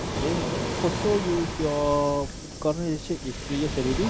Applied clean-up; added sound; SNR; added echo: none; Waves, surf; 4 dB; none.